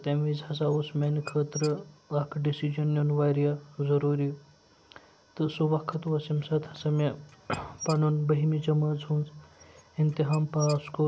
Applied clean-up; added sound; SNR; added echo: none; Squeak / Dishes, pots, and pans; 20 dB; none.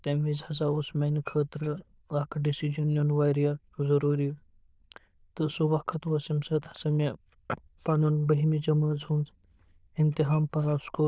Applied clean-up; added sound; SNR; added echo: neural diffusion model UNIVERSE++.